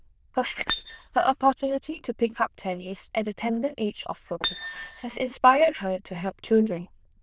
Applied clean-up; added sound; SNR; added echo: neural diffusion model UNIVERSE++.